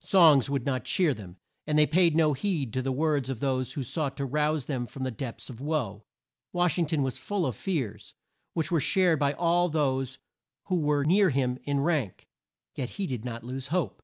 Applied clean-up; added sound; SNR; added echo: none; none; none; none.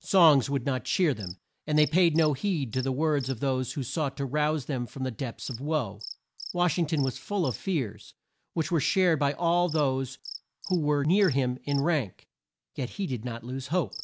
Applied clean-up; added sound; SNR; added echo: none; Cricket; 19 dB; none.